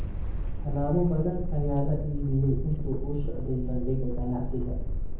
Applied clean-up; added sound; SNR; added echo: none; Thunderstorm; -1 dB; reverberation time 0.7 s.